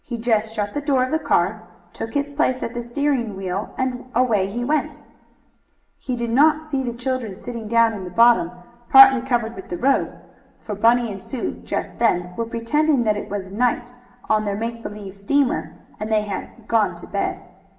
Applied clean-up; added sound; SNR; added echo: none; none; none; reverberation time 0.9 s.